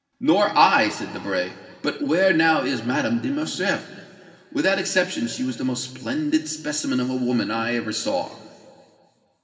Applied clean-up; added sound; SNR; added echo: none; none; none; reverberation time 2.2 s.